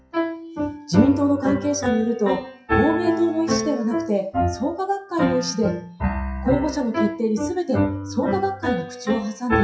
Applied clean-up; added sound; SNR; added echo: classical method WPE with log-MMSE.